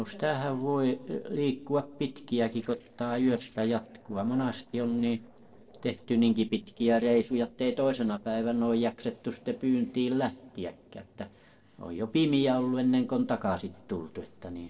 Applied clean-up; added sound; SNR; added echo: neural separator model SepFormer DNS4.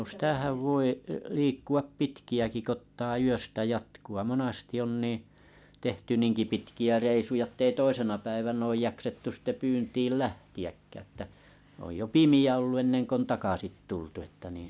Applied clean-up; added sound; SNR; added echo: none; none; none; none.